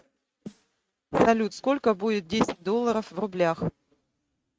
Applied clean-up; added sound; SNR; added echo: neural mask model RNNoise.